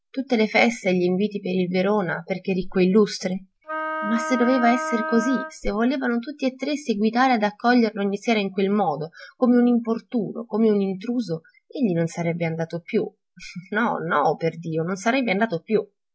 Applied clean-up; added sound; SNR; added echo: none; Wind instrument, woodwind instrument; 6 dB; none.